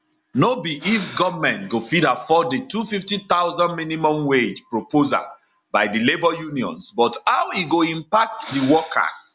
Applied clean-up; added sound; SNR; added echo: none; Breathing; 17 dB; none.